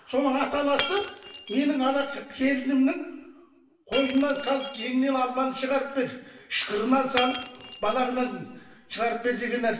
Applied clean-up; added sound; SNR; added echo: none; Shatter; 13 dB; reverberation time 1.0 s.